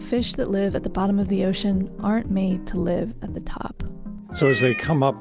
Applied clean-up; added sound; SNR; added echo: none; Meow; 8 dB; none.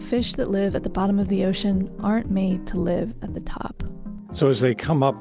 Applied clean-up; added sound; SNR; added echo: none; none; none; none.